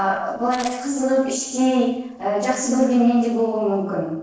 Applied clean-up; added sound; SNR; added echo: neural separator model SepFormer DNS4.